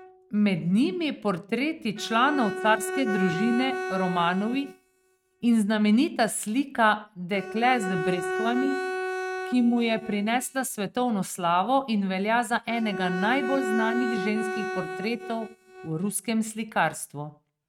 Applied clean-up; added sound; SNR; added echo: neural mask model RNNoise.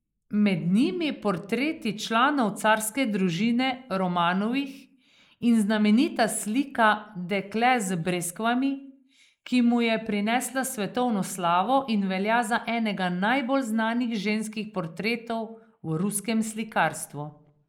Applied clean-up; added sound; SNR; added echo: neural mask model Resemble Enhance denoiser.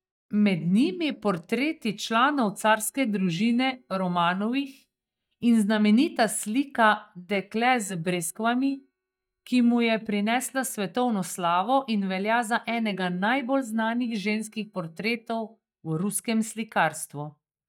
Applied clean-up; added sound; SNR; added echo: neural mask model DeepFilterNet 3.